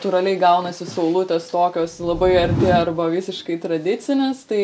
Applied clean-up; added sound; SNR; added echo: none; Whoosh, swoosh, swish; 8 dB; none.